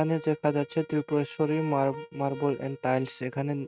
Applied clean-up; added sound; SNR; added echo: neural mask model RNNoise.